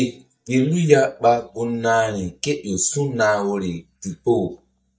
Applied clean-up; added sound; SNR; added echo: neural mask model DeepFilterNet 3.